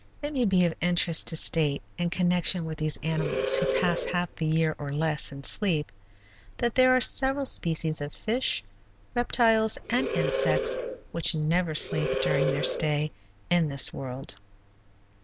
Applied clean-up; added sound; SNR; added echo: none; Animal; 3 dB; none.